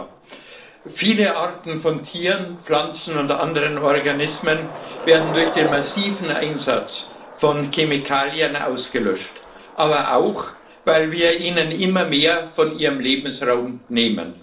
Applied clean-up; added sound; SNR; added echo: none; Skateboard; 15 dB; reverberation time 0.4 s.